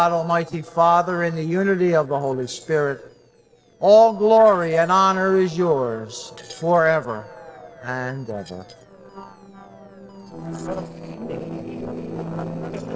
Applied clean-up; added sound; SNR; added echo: neural separator model SepFormer DNS4.